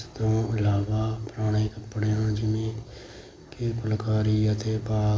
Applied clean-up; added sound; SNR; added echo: none; none; none; none.